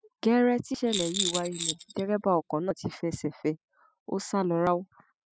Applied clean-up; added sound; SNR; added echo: classical method spectral subtraction.